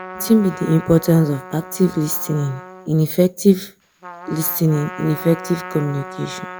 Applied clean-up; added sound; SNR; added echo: none; Trumpet; 15 dB; none.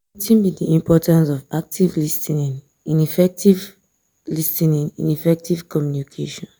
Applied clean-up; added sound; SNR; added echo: none; none; none; none.